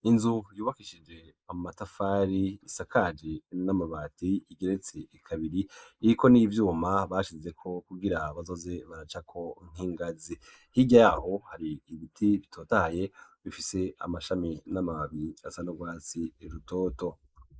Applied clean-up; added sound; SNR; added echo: neural mask model Resemble Enhance denoiser.